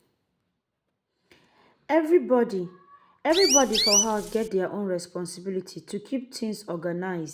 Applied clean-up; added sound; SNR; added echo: none; Chirp, tweet; -3 dB; none.